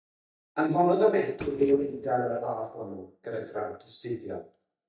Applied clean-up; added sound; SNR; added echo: neural mask model DeepFilterNet 3.